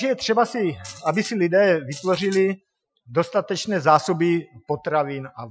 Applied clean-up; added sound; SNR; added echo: classical method Wiener filter.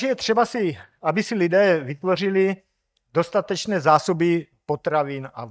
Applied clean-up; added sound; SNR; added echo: neural mask model DeepFilterNet 3.